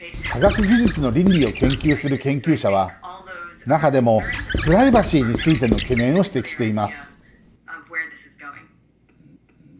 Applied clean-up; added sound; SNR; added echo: none; Squeak / Writing; 6 dB; none.